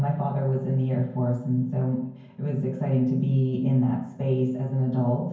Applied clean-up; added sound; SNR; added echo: none; none; none; reverberation time 0.9 s.